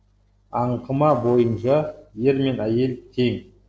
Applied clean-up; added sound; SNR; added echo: neural separator model SepFormer DNS4.